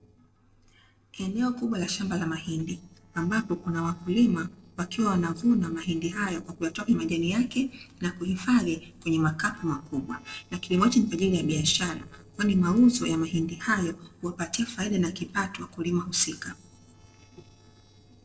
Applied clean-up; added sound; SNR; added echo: neural separator model SepFormer DNS4.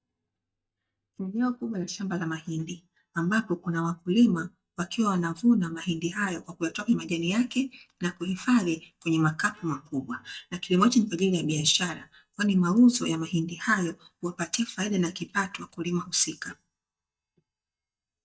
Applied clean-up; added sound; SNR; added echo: neural mask model DeepFilterNet 3.